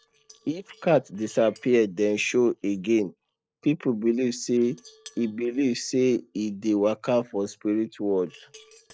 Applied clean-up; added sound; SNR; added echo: neural separator model SepFormer DNS4.